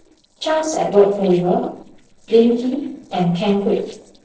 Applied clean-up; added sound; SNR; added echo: neural separator model SepFormer DNS4.